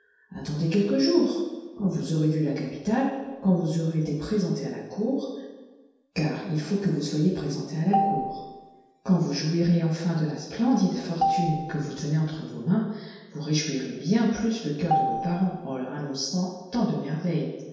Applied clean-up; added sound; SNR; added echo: none; Marimba, xylophone; 5 dB; reverberation time 1.2 s.